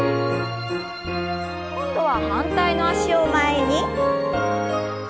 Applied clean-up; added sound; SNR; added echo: none; none; none; none.